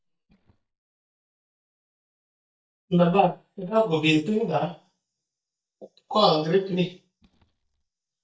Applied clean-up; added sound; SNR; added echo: neural mask model DeepFilterNet 3.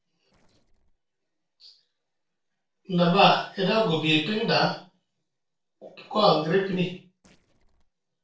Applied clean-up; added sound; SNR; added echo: neural separator model SepFormer DNS4.